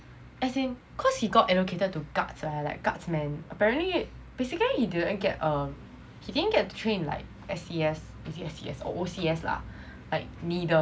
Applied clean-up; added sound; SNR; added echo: none; none; none; none.